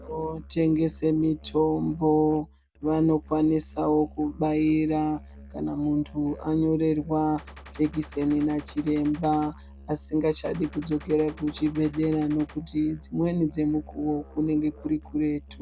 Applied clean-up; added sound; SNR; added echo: none; Gunshot, gunfire + Musical instrument; 19 dB; none.